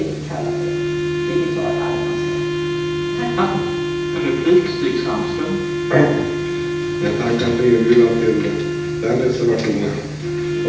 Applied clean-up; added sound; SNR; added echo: none; Wind instrument, woodwind instrument; 3 dB; reverberation time 0.9 s.